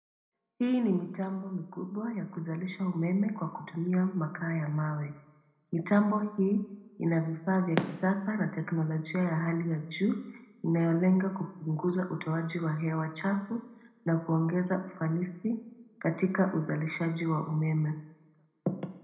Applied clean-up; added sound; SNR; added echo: none; none; none; reverberation time 0.9 s.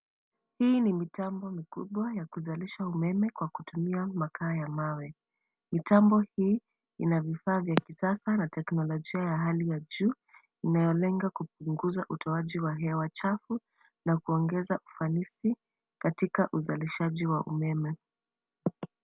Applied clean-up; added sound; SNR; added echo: none; none; none; none.